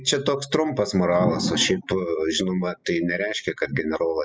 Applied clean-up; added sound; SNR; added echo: classical method spectral subtraction.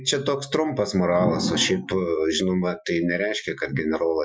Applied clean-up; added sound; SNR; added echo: classical method Wiener filter.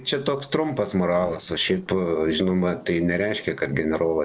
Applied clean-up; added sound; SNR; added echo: neural separator model SepFormer DNS4.